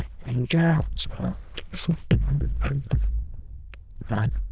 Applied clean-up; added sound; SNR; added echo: neural diffusion model UNIVERSE++.